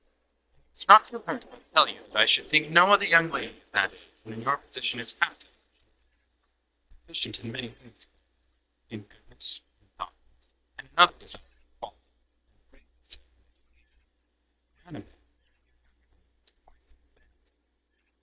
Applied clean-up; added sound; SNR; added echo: neural mask model DeepFilterNet 3.